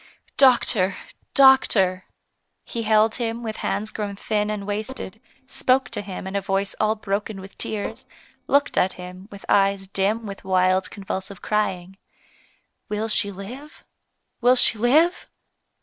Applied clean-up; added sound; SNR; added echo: neural separator model SepFormer DNS4.